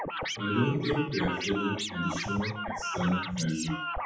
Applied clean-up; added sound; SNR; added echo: classical method WPE with log-MMSE.